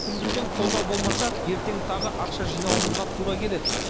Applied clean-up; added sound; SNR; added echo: none; Insect; -2 dB; none.